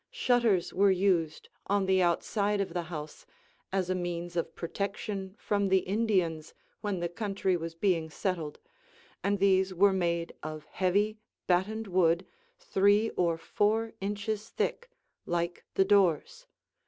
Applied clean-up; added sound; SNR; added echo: none; none; none; none.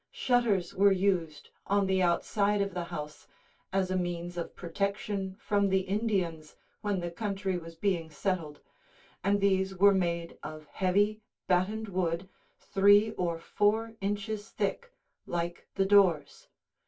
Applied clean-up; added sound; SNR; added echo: none; none; none; reverberation time 0.1 s.